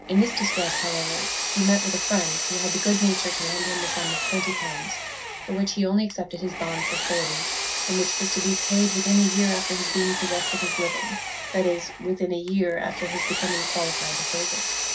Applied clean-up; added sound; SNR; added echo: none; Power tool; 1 dB; reverberation time 0.4 s.